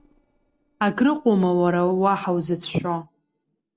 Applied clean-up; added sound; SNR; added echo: neural separator model SepFormer DNS4.